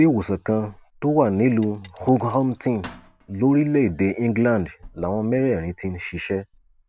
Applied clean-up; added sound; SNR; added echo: none; Bell; 14 dB; none.